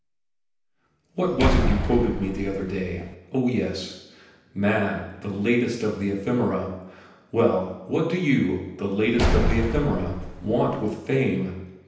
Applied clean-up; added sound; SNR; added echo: none; Slam; 0 dB; reverberation time 0.9 s.